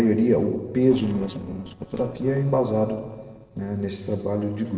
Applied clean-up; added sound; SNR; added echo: neural separator model SepFormer DNS4.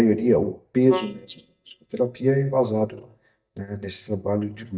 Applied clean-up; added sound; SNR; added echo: neural mask model DeepFilterNet 3.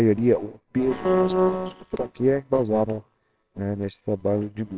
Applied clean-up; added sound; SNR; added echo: neural separator model SepFormer WHAMR!.